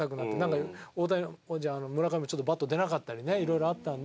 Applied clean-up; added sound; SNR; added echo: none; none; none; none.